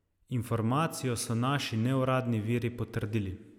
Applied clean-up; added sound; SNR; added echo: none; none; none; none.